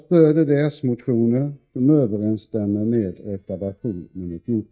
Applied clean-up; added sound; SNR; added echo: neural mask model DeepFilterNet 3.